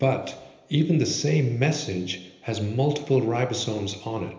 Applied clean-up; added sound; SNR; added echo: none; none; none; reverberation time 0.8 s.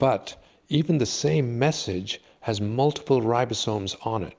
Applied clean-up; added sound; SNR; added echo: none; none; none; none.